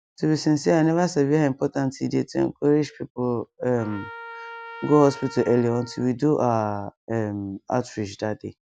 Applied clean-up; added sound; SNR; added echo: none; Trumpet; 17 dB; none.